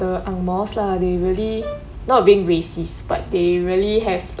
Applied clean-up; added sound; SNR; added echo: none; Brass instrument; 18 dB; none.